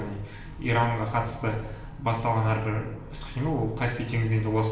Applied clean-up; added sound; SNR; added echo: none; none; none; reverberation time 0.8 s.